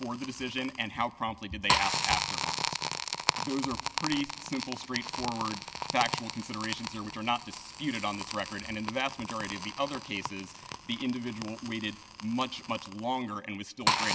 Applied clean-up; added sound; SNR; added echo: none; Crackle; 1 dB; none.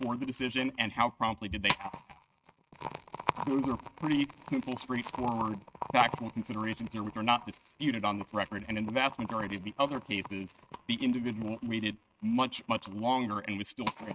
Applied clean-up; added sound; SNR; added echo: neural mask model RNNoise.